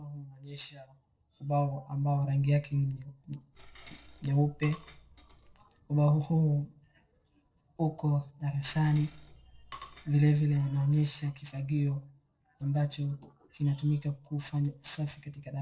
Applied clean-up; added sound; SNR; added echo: neural separator model SepFormer DNS4.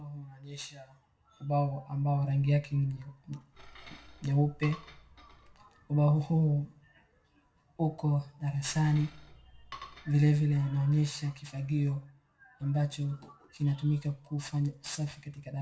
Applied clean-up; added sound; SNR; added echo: none; Cutlery, silverware / Dishes, pots, and pans; 19 dB; reverberation time 0.4 s.